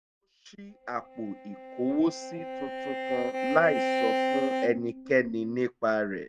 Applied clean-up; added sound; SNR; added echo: neural mask model RNNoise.